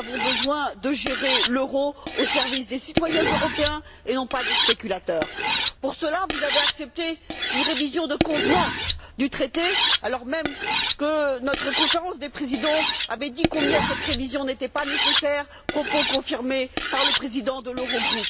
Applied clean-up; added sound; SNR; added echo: none; Cutlery, silverware; 0 dB; none.